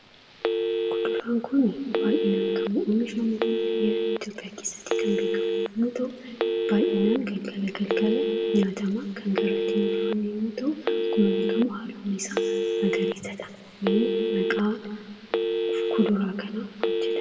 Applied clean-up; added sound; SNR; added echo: none; Telephone; 0 dB; reverberation time 1.7 s.